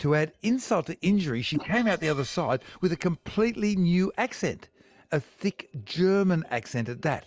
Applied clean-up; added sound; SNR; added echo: neural mask model Resemble Enhance denoiser.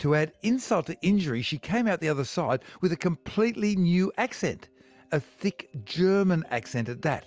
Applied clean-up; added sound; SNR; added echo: none; none; none; none.